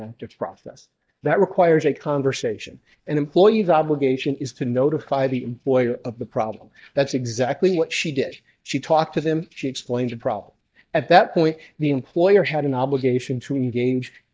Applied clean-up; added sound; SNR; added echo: neural mask model DeepFilterNet 3.